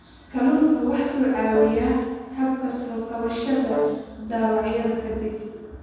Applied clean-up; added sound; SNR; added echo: none; Brass instrument; 7 dB; reverberation time 1.2 s.